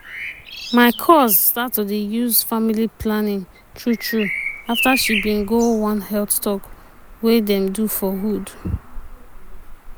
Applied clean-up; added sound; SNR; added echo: none; Bird vocalization, bird call, bird song; 11 dB; none.